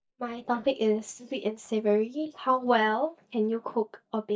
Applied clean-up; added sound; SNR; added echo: neural mask model DeepFilterNet 3.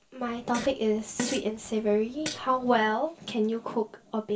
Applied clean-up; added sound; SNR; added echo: none; Fart; 11 dB; reverberation time 0.2 s.